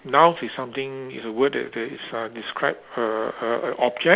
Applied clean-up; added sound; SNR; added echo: none; none; none; none.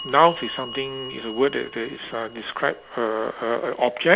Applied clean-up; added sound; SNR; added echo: none; Bell; 17 dB; none.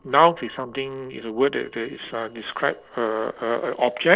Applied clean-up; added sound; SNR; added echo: neural separator model SepFormer DNS4.